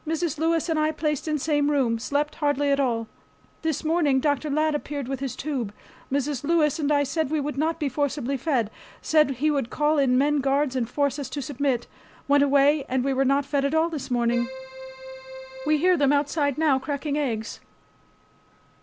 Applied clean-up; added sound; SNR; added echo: none; Keyboard (musical); 15 dB; none.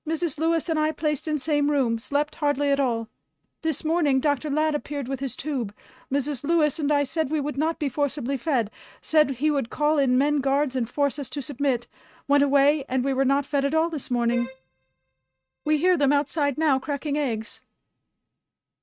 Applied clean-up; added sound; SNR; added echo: neural mask model RNNoise.